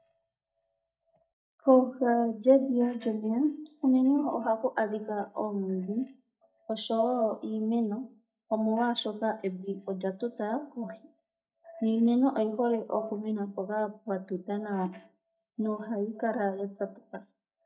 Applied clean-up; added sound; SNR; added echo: neural mask model DeepFilterNet 3.